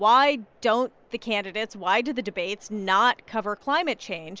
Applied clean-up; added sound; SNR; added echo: none; none; none; none.